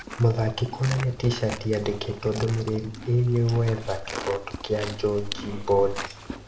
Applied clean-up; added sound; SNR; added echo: none; Livestock, farm animals, working animals; 13 dB; reverberation time 0.5 s.